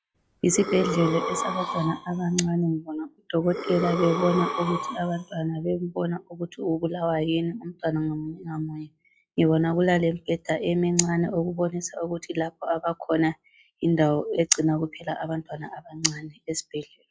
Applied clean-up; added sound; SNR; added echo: classical method log-MMSE.